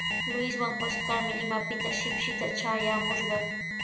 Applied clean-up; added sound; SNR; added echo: none; Alarm; -1 dB; reverberation time 0.7 s.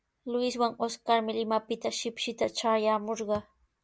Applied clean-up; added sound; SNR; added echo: none; none; none; none.